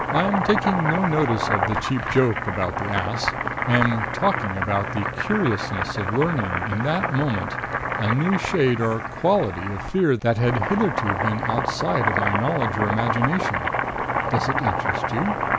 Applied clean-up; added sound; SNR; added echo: none; Boiling; 1 dB; none.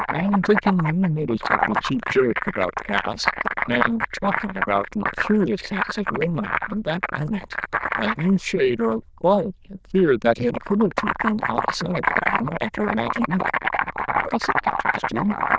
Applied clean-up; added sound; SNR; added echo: neural diffusion model UNIVERSE++.